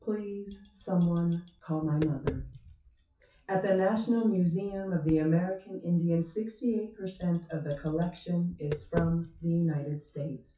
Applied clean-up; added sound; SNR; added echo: classical method WPE with log-MMSE.